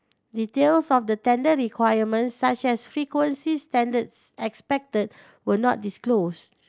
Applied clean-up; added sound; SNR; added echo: none; none; none; none.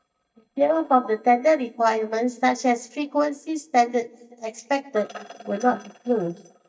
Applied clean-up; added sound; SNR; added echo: neural mask model DeepFilterNet 3.